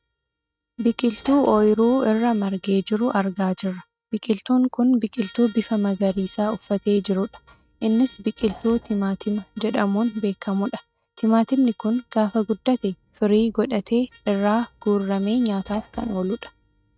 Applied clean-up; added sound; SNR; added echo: neural mask model RNNoise.